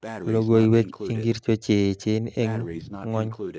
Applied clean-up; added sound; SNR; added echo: neural mask model RNNoise.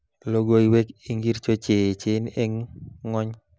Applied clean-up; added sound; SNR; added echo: none; none; none; none.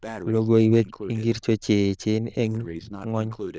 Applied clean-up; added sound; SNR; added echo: neural diffusion model UNIVERSE++.